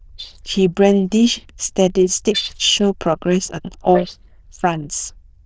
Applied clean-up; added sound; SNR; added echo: neural diffusion model UNIVERSE++.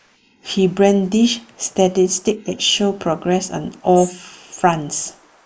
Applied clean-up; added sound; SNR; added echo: neural mask model Resemble Enhance denoiser.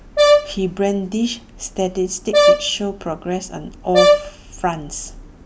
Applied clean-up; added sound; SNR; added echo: none; Brass instrument; -5 dB; none.